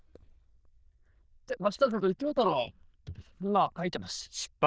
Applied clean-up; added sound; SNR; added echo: neural diffusion model UNIVERSE++.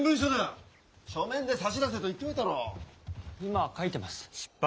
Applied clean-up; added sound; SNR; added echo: none; none; none; none.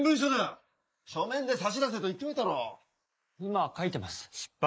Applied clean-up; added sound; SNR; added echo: neural mask model Resemble Enhance denoiser.